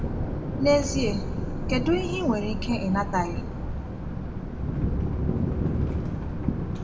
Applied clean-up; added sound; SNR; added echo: none; Thunder; -2 dB; reverberation time 0.9 s.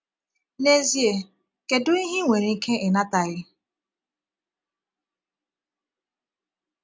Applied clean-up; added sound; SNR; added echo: none; none; none; none.